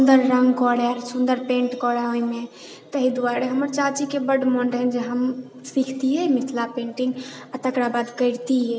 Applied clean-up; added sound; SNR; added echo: none; none; none; none.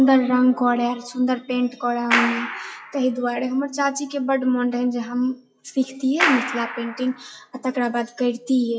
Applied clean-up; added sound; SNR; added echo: classical method WPE with log-MMSE.